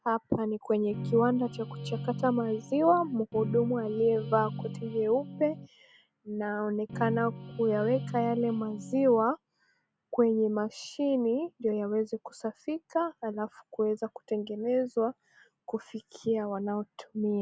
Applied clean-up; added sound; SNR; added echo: none; Guitar; 9 dB; none.